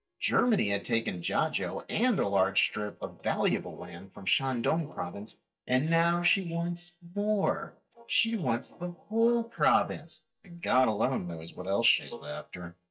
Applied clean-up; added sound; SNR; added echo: neural mask model DeepFilterNet 3.